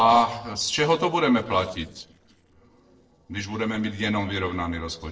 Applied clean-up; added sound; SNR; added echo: neural separator model SepFormer DNS4.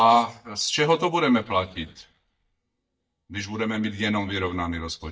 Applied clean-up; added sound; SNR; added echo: neural mask model DeepFilterNet 3.